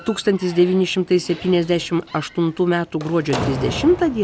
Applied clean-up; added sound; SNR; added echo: none; Slam; 12 dB; none.